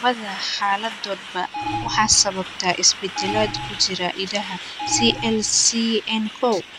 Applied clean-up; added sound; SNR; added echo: none; Alarm + Truck; 9 dB; none.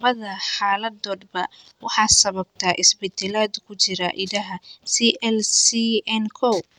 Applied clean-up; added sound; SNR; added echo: none; none; none; none.